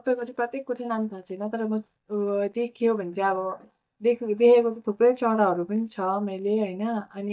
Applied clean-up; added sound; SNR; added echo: neural mask model DeepFilterNet 3.